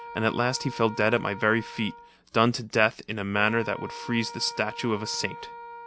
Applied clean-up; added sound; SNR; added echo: none; Wind instrument, woodwind instrument; 14 dB; none.